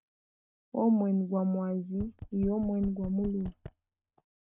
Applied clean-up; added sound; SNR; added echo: neural mask model RNNoise.